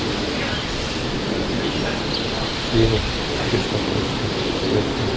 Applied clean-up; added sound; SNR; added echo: none; Bird; -5 dB; none.